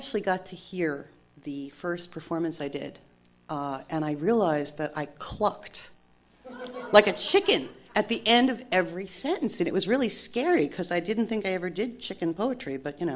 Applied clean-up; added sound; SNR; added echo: none; none; none; none.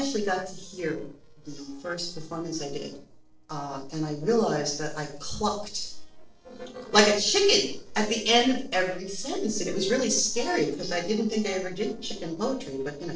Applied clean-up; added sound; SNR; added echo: neural separator model SepFormer DNS4.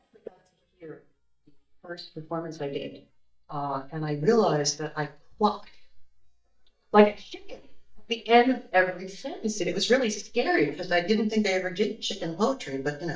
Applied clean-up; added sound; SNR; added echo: neural mask model DeepFilterNet 3.